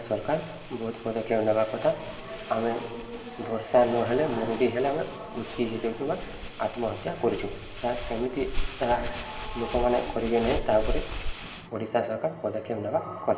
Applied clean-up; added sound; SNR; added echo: none; Crumpling, crinkling; 8 dB; reverberation time 1.3 s.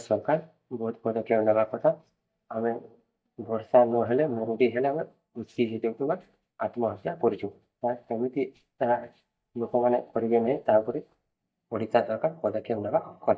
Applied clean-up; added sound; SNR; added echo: neural mask model DeepFilterNet 3.